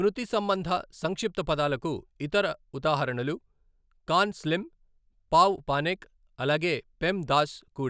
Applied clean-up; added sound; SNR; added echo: none; none; none; none.